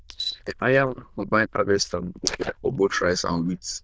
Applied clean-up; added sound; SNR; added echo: neural diffusion model UNIVERSE++.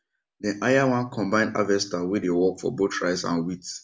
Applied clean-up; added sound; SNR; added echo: none; none; none; none.